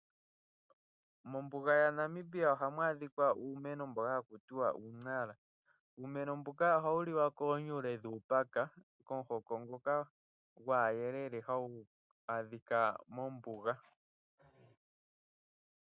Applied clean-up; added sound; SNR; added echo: none; none; none; none.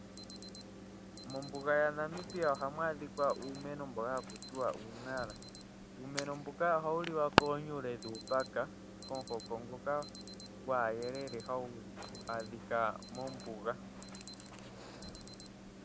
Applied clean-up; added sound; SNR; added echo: none; Alarm; 5 dB; none.